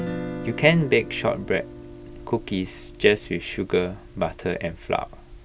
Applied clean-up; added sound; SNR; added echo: none; Guitar; 12 dB; none.